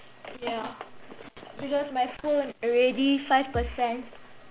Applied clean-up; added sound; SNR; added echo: none; Bass drum; 8 dB; none.